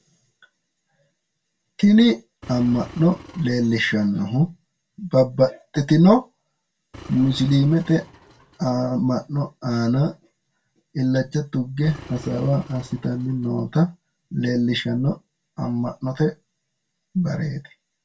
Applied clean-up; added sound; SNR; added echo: none; Engine; 20 dB; reverberation time 0.1 s.